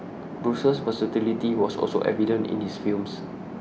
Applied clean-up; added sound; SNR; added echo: none; Chatter / Traffic noise, roadway noise / Train; 10 dB; none.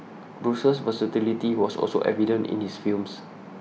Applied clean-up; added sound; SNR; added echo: none; none; none; none.